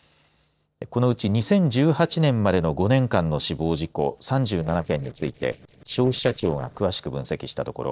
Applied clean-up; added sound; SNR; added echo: neural separator model SepFormer DNS4.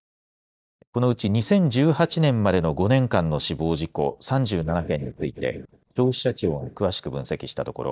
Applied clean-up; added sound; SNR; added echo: neural mask model DeepFilterNet 3.